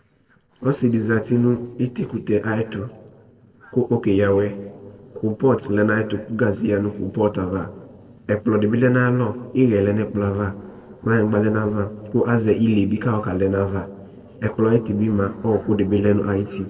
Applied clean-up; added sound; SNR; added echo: neural separator model SepFormer DNS4.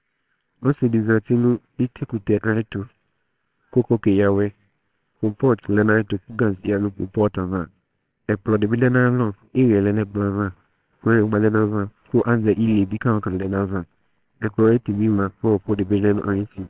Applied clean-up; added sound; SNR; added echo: neural separator model SepFormer WHAMR!.